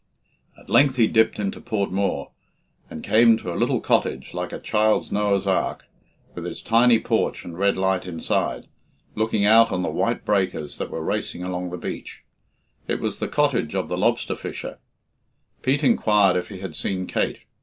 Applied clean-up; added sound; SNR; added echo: none; none; none; none.